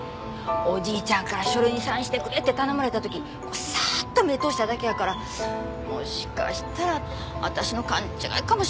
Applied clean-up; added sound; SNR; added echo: none; none; none; none.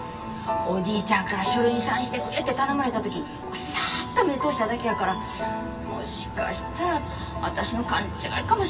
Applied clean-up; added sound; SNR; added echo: none; none; none; reverberation time 2.2 s.